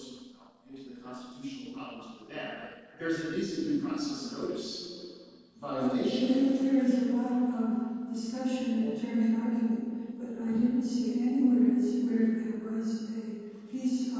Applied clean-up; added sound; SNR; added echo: neural separator model SepFormer DNS4.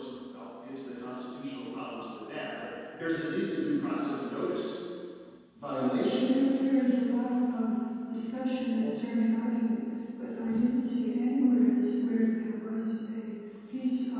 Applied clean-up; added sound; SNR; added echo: none; Brass instrument; 15 dB; reverberation time 2.1 s.